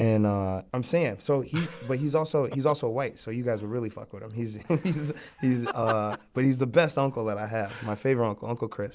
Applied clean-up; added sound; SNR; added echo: none; none; none; none.